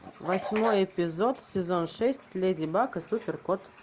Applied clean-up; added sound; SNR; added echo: none; none; none; none.